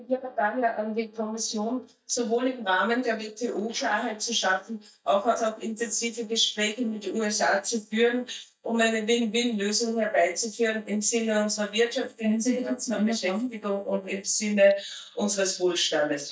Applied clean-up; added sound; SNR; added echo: neural mask model DeepFilterNet 3.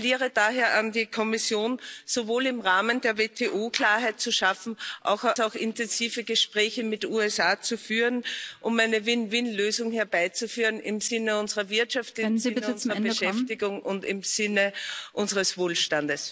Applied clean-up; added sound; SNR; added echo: none; none; none; none.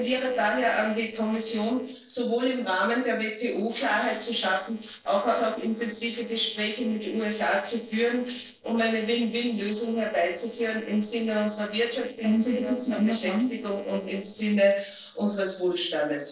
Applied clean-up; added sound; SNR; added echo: neural separator model SepFormer DNS4.